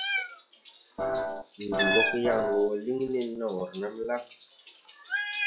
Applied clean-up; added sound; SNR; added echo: classical method log-MMSE.